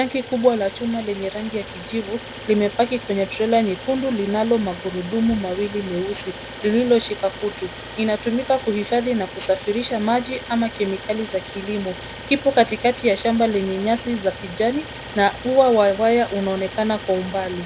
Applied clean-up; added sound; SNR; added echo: none; Idling; 12 dB; none.